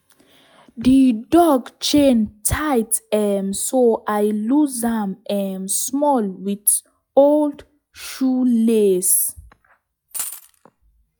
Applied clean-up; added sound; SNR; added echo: classical method log-MMSE.